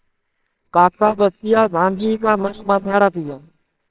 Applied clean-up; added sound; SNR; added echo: neural separator model SepFormer WHAMR!.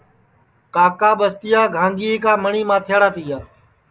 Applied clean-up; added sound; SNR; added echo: none; none; none; none.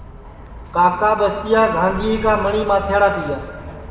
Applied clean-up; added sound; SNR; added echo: none; Bus; 14 dB; reverberation time 2.3 s.